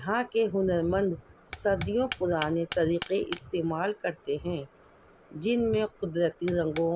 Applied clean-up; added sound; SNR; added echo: none; Hammer; 11 dB; none.